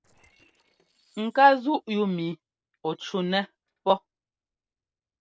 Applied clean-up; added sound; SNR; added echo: neural separator model SepFormer DNS4.